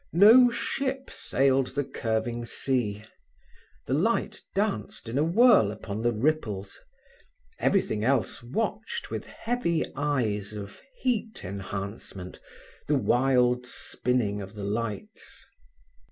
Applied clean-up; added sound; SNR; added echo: none; none; none; none.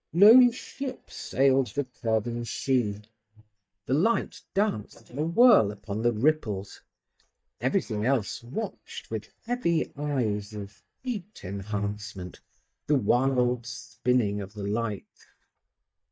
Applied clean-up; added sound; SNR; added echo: neural mask model DeepFilterNet 3.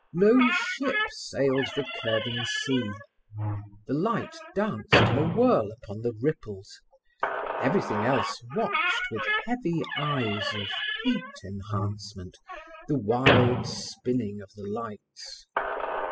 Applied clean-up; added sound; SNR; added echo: classical method spectral subtraction.